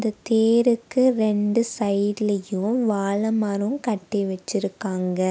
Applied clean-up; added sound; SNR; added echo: none; none; none; none.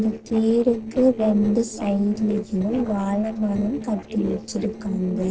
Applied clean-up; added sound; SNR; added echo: neural separator model SepFormer DNS4.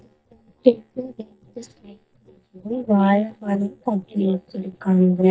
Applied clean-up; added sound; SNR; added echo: neural mask model DeepFilterNet 3.